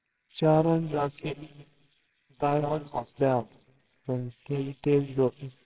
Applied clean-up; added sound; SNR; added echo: neural separator model SepFormer WHAMR!.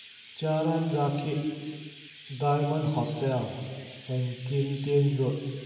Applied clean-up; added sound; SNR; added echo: none; Chirp, tweet; 20 dB; reverberation time 1.9 s.